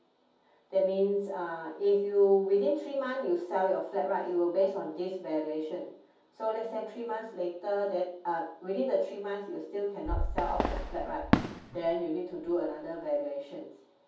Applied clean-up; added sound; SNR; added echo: none; Fireworks; 2 dB; reverberation time 0.6 s.